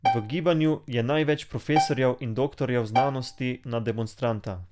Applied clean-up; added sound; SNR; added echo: none; Bowed string instrument; 5 dB; none.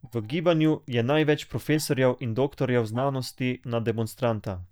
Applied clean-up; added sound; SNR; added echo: neural mask model DeepFilterNet 3.